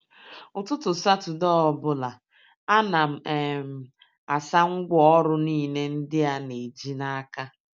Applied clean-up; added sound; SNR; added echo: none; none; none; none.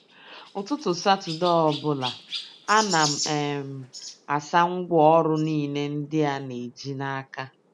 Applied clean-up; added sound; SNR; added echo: none; Chirp, tweet; 13 dB; none.